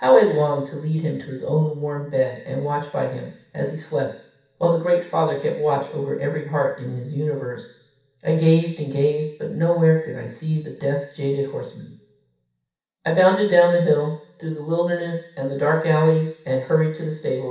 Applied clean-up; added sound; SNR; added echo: none; none; none; reverberation time 0.7 s.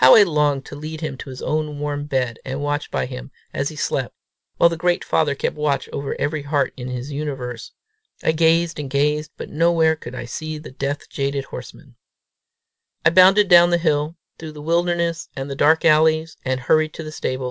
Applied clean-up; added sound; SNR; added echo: none; none; none; none.